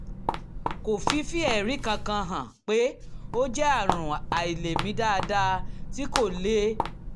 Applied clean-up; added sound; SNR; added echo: none; Walk, footsteps; 3 dB; none.